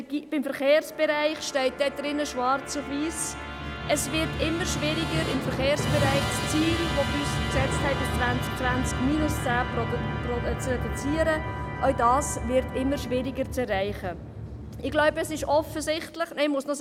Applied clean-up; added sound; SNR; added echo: none; Musical instrument; 3 dB; none.